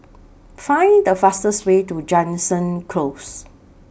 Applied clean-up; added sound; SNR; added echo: none; none; none; none.